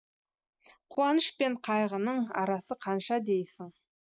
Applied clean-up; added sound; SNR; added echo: neural mask model Resemble Enhance denoiser.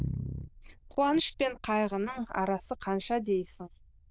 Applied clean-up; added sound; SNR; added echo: neural diffusion model UNIVERSE++.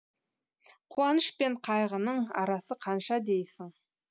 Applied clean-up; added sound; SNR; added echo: none; none; none; none.